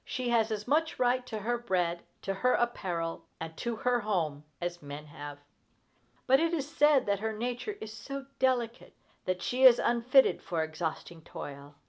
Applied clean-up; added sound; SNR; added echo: none; none; none; none.